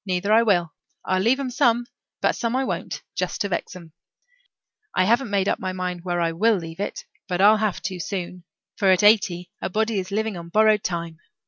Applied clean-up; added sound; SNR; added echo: none; none; none; none.